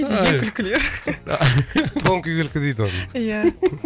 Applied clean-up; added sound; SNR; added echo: none; none; none; none.